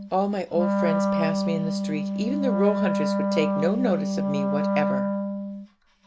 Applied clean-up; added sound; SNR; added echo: none; Wind instrument, woodwind instrument; -3 dB; none.